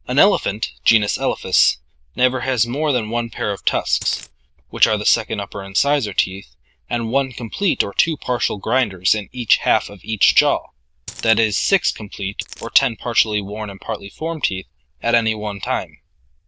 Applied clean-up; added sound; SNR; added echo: neural diffusion model UNIVERSE++.